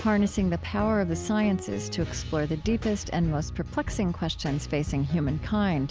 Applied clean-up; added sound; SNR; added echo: none; none; none; none.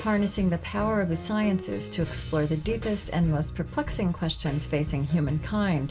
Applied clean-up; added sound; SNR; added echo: none; none; none; reverberation time 0.2 s.